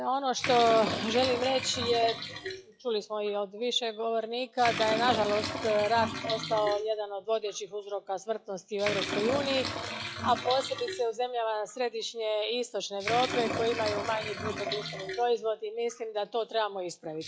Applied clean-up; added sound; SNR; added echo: classical method log-MMSE.